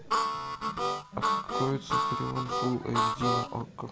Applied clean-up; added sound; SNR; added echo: none; Harmonica; -4 dB; none.